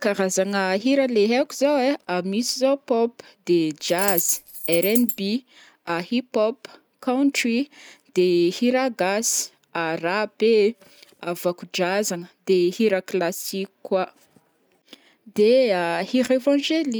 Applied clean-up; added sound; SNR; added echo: none; Coin (dropping); 5 dB; none.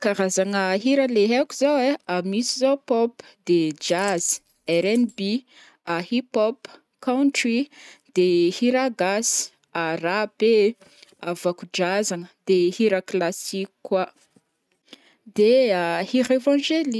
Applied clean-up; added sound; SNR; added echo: neural mask model RNNoise.